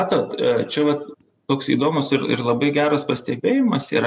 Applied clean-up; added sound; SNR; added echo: none; none; none; none.